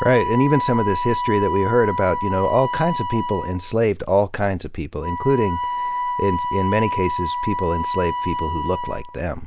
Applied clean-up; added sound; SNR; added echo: none; Wind instrument, woodwind instrument; 4 dB; none.